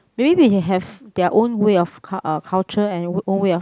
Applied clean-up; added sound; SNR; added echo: none; none; none; none.